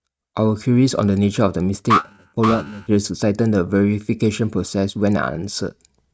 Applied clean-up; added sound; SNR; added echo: neural mask model RNNoise.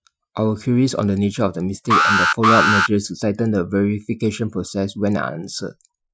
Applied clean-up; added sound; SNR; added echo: classical method Wiener filter.